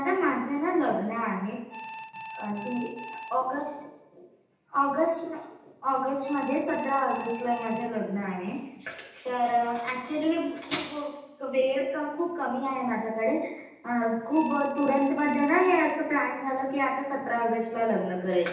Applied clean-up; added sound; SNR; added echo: none; Alarm; 11 dB; reverberation time 0.9 s.